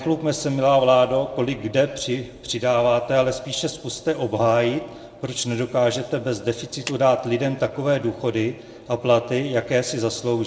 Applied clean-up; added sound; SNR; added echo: none; Clapping; 19 dB; reverberation time 1.2 s.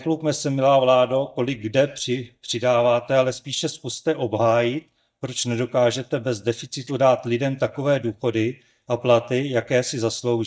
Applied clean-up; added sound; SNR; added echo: neural mask model DeepFilterNet 3.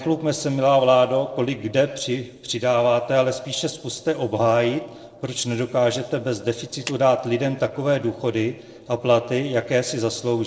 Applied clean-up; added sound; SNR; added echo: neural separator model SepFormer DNS4.